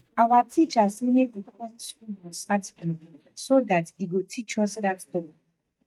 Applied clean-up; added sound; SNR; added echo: neural mask model DeepFilterNet 3.